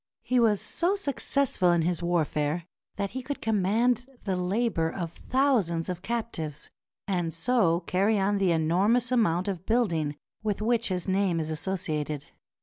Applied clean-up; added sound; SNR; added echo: none; none; none; none.